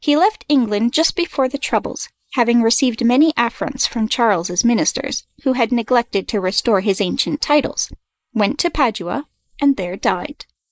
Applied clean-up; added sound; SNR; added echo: neural mask model Resemble Enhance denoiser.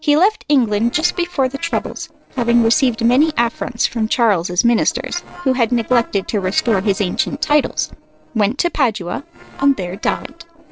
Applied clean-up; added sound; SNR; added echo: neural separator model SepFormer DNS4.